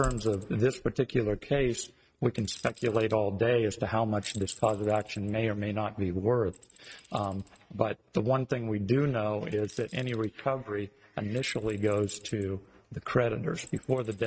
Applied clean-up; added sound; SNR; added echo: neural mask model RNNoise.